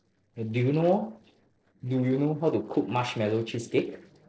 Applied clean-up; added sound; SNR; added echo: neural separator model SepFormer DNS4.